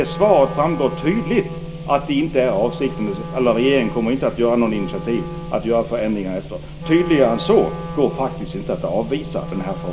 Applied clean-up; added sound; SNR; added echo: none; Wind instrument, woodwind instrument; 12 dB; reverberation time 0.5 s.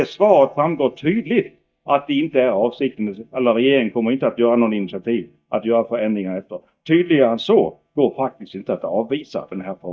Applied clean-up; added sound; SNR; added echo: neural mask model DeepFilterNet 3.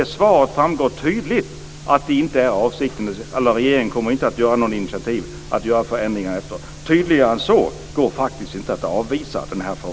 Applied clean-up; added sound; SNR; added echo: none; none; none; none.